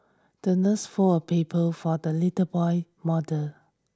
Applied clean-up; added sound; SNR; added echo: none; none; none; none.